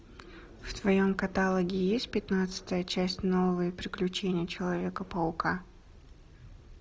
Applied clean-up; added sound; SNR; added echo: none; none; none; none.